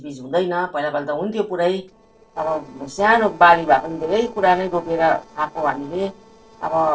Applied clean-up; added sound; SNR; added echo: neural separator model SepFormer DNS4.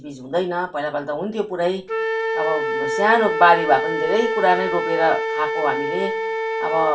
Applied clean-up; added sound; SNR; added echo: none; Wind instrument, woodwind instrument; 3 dB; reverberation time 0.2 s.